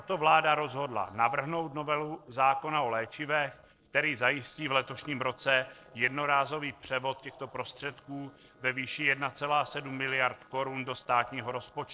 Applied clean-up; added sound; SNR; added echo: neural separator model SepFormer DNS4.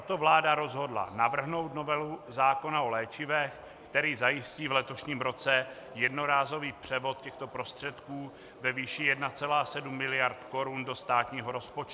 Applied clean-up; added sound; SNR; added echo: none; none; none; none.